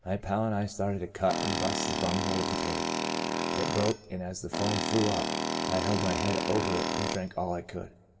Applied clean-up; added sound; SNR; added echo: none; Tools; -1 dB; reverberation time 1.1 s.